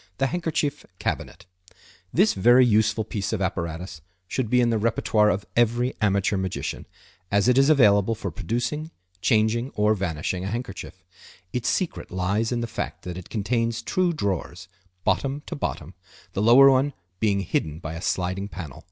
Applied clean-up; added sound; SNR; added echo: none; none; none; none.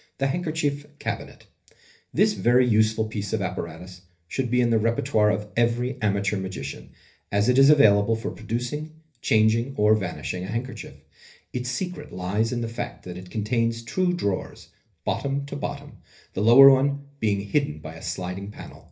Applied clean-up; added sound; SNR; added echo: none; none; none; reverberation time 0.3 s.